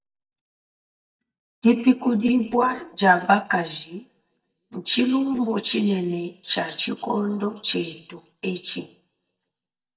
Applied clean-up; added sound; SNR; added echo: neural mask model DeepFilterNet 3.